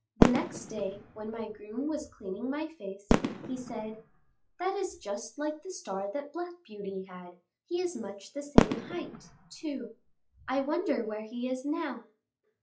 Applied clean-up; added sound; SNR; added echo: classical method log-MMSE.